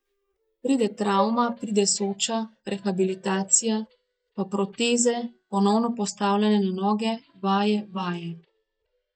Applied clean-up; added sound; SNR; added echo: neural mask model DeepFilterNet 3.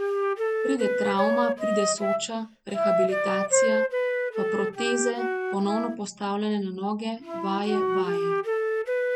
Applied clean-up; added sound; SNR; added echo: none; Wind instrument, woodwind instrument; -3 dB; none.